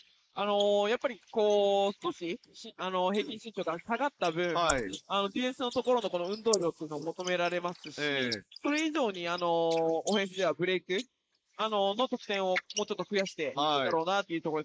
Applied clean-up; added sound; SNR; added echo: neural mask model Resemble Enhance denoiser.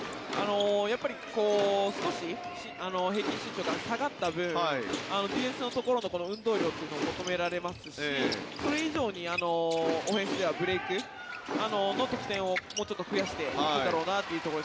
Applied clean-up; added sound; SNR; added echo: none; none; none; none.